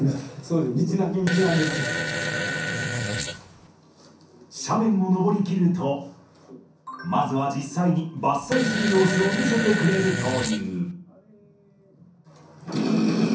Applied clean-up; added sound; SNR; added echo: none; Fart; 4 dB; reverberation time 0.6 s.